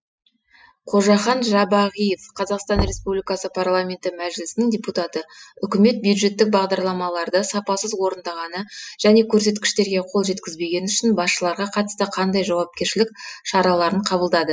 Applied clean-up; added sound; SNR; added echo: classical method spectral subtraction.